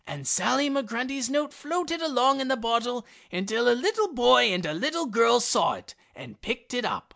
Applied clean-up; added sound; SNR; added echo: none; none; none; none.